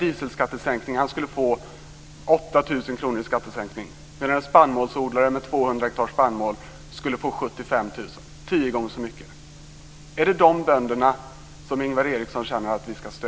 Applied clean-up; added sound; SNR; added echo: none; none; none; none.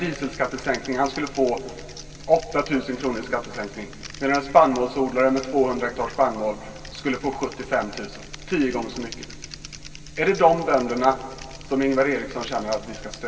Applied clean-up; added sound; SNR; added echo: none; Typing; 20 dB; reverberation time 2.6 s.